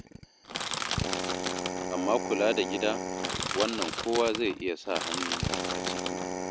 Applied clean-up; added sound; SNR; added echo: none; Drill + Crushing; 1 dB; none.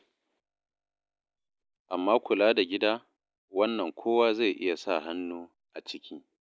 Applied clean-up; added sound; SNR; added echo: none; none; none; none.